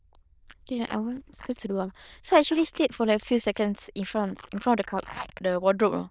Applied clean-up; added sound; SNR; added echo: neural diffusion model UNIVERSE++.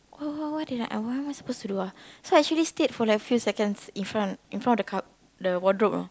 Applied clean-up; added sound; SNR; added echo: none; none; none; none.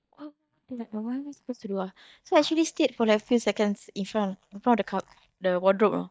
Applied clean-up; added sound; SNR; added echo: neural mask model DeepFilterNet 3.